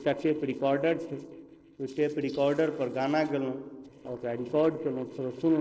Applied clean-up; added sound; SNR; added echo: neural separator model SepFormer DNS4.